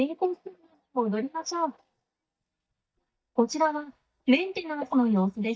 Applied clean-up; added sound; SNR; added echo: neural mask model DeepFilterNet 3.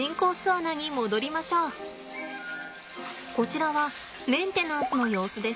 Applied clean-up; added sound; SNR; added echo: none; none; none; none.